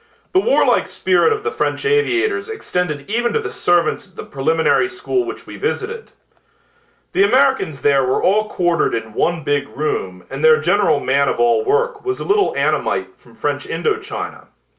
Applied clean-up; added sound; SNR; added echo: none; none; none; none.